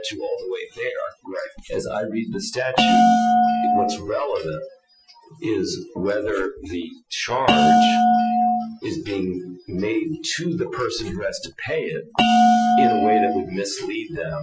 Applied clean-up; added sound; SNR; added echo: classical method Wiener filter.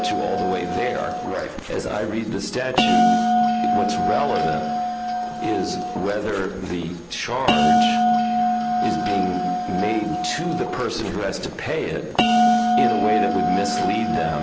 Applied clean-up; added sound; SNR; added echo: none; Bell; -4 dB; none.